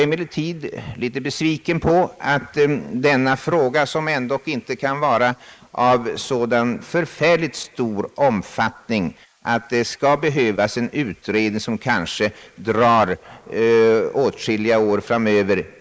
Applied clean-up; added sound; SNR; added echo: neural mask model Resemble Enhance denoiser.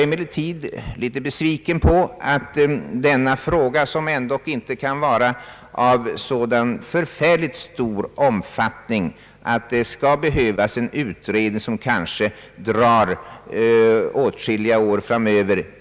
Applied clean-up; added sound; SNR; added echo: none; none; none; none.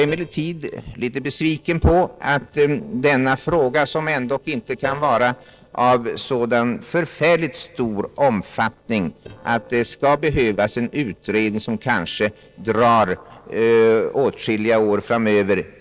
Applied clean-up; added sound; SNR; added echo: neural separator model SepFormer DNS4.